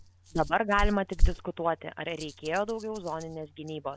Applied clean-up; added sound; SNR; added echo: none; Rattle; 0 dB; none.